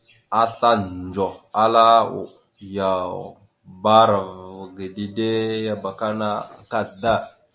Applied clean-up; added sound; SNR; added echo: none; none; none; none.